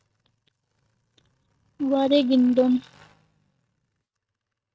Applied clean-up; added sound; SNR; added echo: neural mask model RNNoise.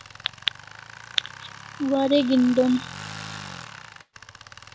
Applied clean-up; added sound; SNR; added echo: none; Tools; 14 dB; none.